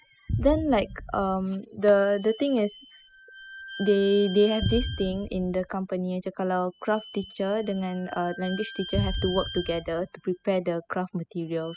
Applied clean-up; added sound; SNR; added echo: classical method spectral subtraction.